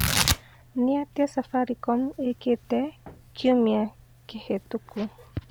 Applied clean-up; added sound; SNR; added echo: none; Tearing; 7 dB; none.